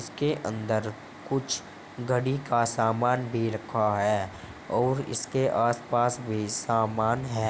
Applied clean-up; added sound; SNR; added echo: none; none; none; none.